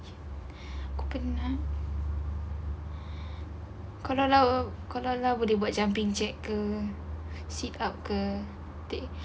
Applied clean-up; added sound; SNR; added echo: none; none; none; none.